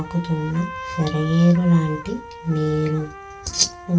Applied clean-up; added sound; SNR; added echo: none; Trumpet; 14 dB; reverberation time 0.2 s.